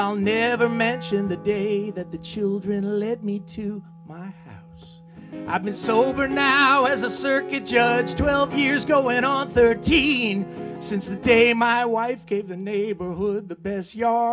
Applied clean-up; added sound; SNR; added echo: none; Wind instrument, woodwind instrument; 18 dB; reverberation time 0.3 s.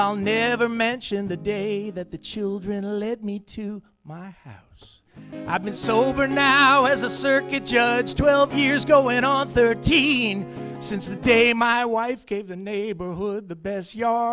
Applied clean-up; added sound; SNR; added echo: none; none; none; none.